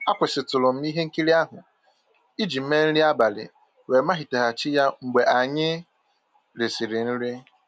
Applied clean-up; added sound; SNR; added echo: none; none; none; none.